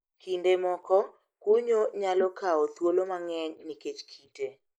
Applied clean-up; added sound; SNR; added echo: neural mask model Resemble Enhance denoiser.